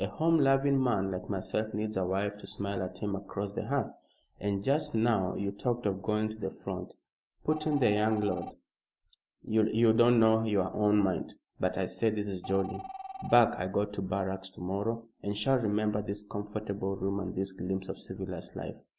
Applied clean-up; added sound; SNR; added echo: none; Telephone; 17 dB; none.